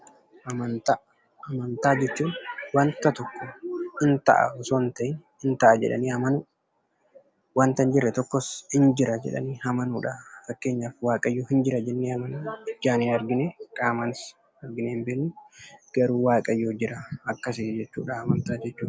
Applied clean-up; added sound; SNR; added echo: none; none; none; none.